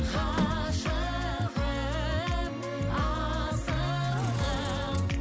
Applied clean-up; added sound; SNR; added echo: none; Sliding door; 11 dB; none.